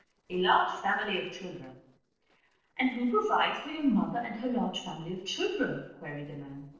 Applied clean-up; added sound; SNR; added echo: neural separator model SepFormer DNS4.